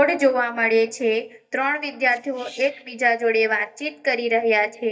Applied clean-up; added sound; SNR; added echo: neural mask model DeepFilterNet 3.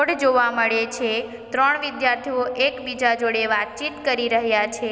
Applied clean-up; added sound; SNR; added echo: none; none; none; none.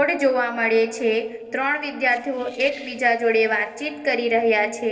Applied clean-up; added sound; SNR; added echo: neural separator model SepFormer DNS4.